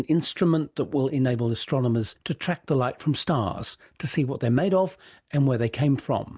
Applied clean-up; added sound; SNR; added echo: none; none; none; none.